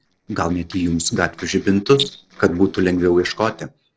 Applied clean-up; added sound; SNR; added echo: neural separator model SepFormer DNS4.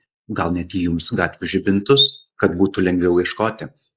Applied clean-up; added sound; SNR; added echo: neural mask model Resemble Enhance denoiser.